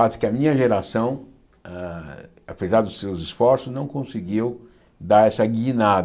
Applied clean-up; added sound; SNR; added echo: none; none; none; none.